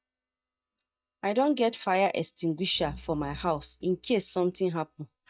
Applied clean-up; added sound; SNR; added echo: neural mask model DeepFilterNet 3.